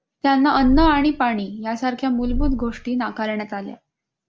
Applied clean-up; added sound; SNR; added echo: none; Purr; 5 dB; none.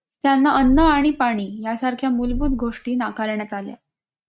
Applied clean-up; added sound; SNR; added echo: neural mask model RNNoise.